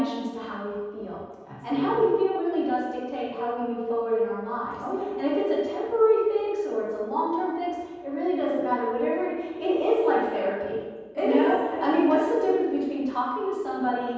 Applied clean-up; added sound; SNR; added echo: none; none; none; reverberation time 1.2 s.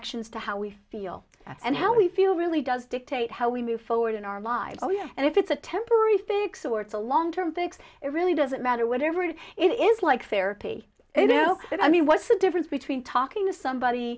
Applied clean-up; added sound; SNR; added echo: none; none; none; none.